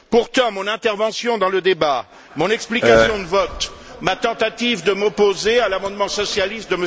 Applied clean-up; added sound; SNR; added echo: none; none; none; none.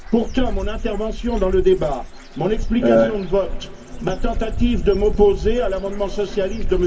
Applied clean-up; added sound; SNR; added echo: none; Bird / Dog; 4 dB; reverberation time 0.3 s.